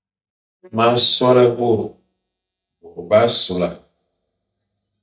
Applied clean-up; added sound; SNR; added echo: neural mask model DeepFilterNet 3.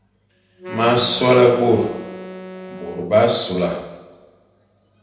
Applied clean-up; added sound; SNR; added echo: none; Wind instrument, woodwind instrument; 15 dB; reverberation time 0.9 s.